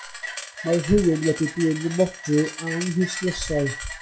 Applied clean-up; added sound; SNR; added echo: classical method log-MMSE.